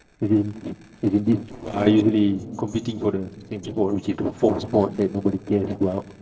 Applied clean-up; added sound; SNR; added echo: neural separator model SepFormer DNS4.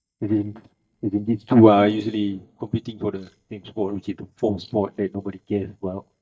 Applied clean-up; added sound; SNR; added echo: neural mask model DeepFilterNet 3.